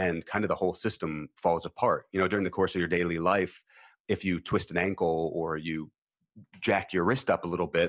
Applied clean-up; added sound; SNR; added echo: none; none; none; none.